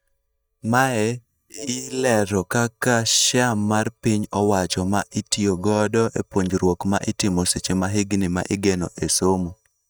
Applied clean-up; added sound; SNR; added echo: neural mask model DeepFilterNet 3.